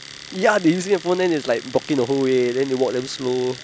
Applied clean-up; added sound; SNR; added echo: none; Domestic sounds, home sounds; 18 dB; none.